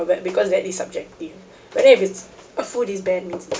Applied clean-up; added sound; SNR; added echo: none; none; none; none.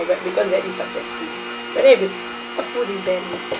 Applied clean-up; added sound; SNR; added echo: none; Domestic sounds, home sounds; 9 dB; none.